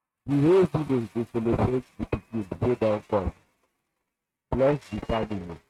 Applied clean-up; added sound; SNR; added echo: neural mask model RNNoise.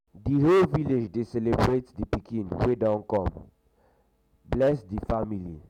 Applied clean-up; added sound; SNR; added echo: none; none; none; none.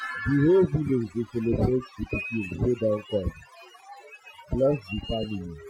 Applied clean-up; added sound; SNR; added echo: classical method Wiener filter.